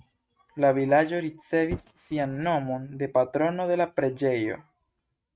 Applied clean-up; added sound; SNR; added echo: neural mask model RNNoise.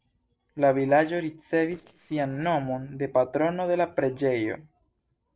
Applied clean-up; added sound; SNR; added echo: neural separator model SepFormer DNS4.